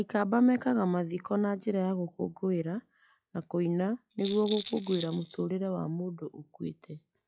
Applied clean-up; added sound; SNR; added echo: classical method log-MMSE.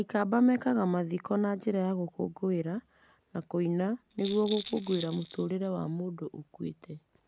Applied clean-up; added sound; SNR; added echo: none; Rattle; 11 dB; none.